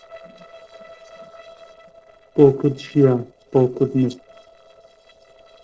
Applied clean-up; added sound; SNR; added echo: neural separator model SepFormer DNS4.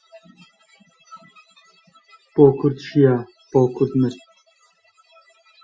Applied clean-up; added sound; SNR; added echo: classical method Wiener filter.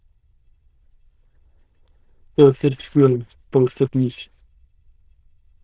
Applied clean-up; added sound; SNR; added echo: neural diffusion model UNIVERSE++.